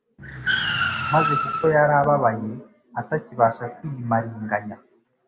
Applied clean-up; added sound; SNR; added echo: none; Car; 3 dB; none.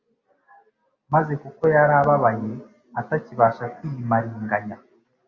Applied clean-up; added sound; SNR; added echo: none; none; none; none.